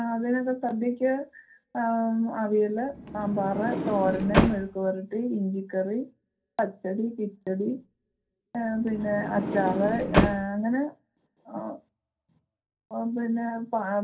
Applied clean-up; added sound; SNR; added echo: none; Sliding door; 0 dB; reverberation time 0.3 s.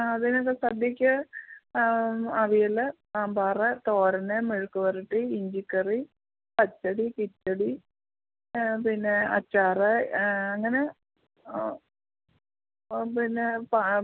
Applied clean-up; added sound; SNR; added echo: none; none; none; none.